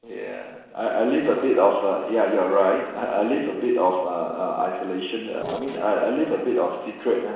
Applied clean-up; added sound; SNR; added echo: neural separator model SepFormer DNS4.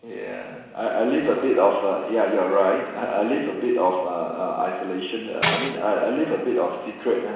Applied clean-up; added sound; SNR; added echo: none; Tambourine; 7 dB; reverberation time 1.0 s.